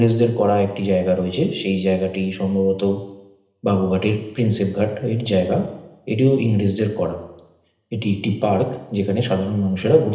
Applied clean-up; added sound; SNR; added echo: none; none; none; reverberation time 0.9 s.